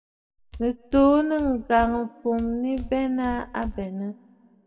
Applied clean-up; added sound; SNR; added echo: none; Walk, footsteps; 14 dB; reverberation time 1.5 s.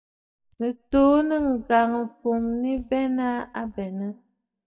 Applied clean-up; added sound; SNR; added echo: neural mask model DeepFilterNet 3.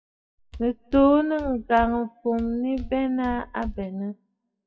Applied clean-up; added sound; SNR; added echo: classical method WPE with log-MMSE.